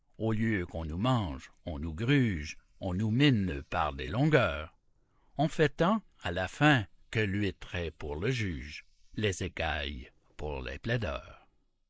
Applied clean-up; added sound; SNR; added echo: neural mask model Resemble Enhance denoiser.